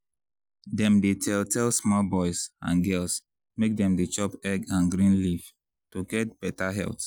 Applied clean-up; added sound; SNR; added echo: none; none; none; none.